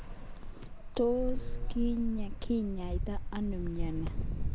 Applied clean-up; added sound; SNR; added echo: none; Ocean; -1 dB; none.